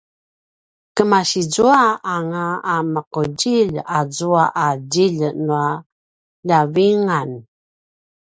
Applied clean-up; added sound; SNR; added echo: none; none; none; none.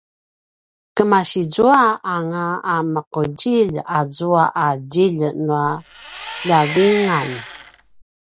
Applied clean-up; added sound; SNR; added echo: none; Engine; 10 dB; none.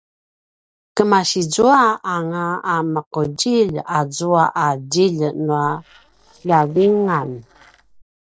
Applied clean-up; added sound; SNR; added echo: neural separator model SepFormer DNS4.